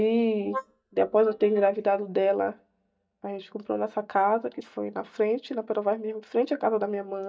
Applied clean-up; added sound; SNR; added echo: neural mask model DeepFilterNet 3.